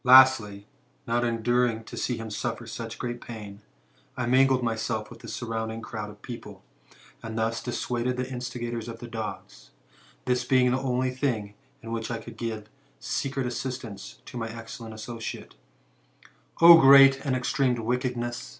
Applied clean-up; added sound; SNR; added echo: none; none; none; none.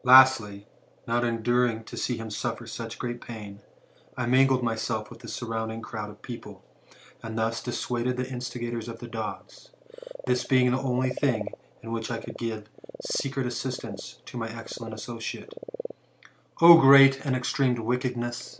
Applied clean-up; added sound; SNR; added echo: none; Frog; 18 dB; none.